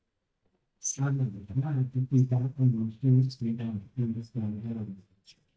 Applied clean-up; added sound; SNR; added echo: neural mask model DeepFilterNet 3.